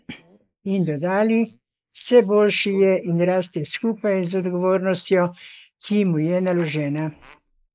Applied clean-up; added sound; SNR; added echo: neural mask model Resemble Enhance denoiser.